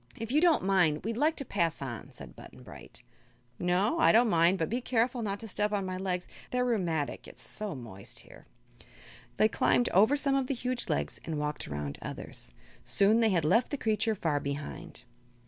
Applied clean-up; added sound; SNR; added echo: none; none; none; none.